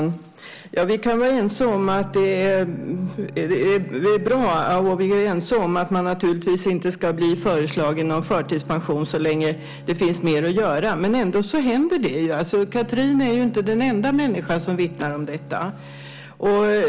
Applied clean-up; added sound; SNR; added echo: none; Bowed string instrument; 18 dB; none.